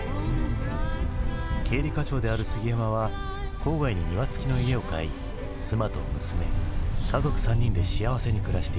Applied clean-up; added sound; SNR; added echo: none; Ocean; -2 dB; none.